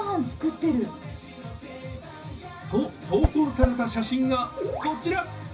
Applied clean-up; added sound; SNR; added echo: none; Whoosh, swoosh, swish; -2 dB; reverberation time 0.4 s.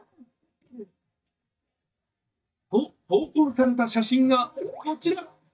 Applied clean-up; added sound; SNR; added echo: neural mask model DeepFilterNet 3.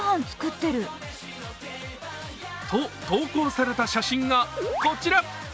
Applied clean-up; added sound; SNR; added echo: none; none; none; none.